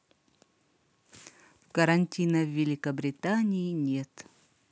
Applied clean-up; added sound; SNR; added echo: none; none; none; none.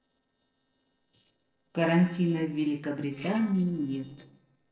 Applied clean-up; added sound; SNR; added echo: neural separator model SepFormer DNS4.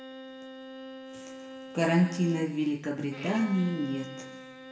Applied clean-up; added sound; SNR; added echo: none; Bowed string instrument; 13 dB; reverberation time 1.1 s.